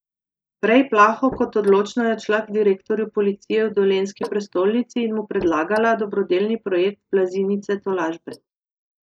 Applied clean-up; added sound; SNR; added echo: neural mask model Resemble Enhance denoiser.